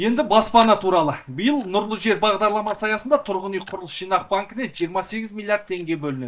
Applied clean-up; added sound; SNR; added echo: neural mask model DeepFilterNet 3.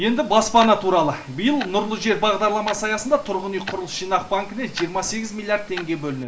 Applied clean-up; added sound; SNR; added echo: none; Tick-tock; 18 dB; reverberation time 0.4 s.